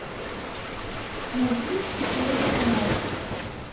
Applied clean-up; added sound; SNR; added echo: none; Waves, surf; -2 dB; reverberation time 0.9 s.